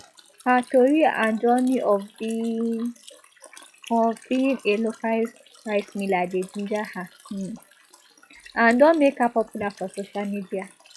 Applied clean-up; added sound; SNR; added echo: classical method log-MMSE.